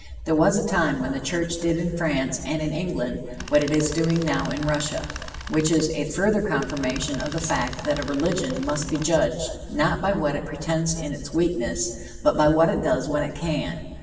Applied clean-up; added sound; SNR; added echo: none; Tools; 14 dB; reverberation time 2.3 s.